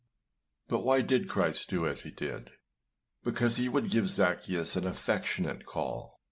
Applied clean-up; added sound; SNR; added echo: none; none; none; none.